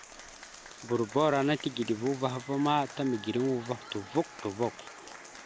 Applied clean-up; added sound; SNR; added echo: none; Applause / Crowd; 16 dB; none.